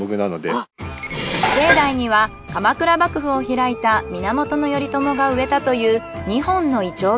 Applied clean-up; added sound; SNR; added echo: none; Dishes, pots, and pans; 5 dB; none.